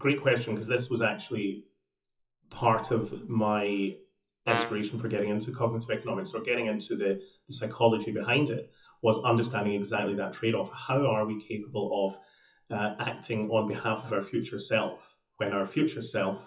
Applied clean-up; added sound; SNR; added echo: classical method WPE with log-MMSE.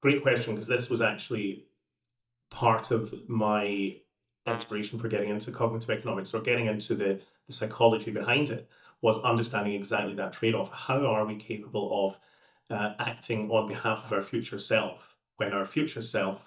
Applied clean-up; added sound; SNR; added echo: neural mask model DeepFilterNet 3.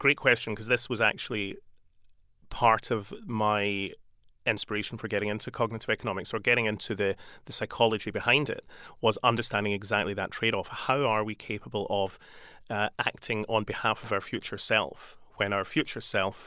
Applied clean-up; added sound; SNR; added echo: none; none; none; none.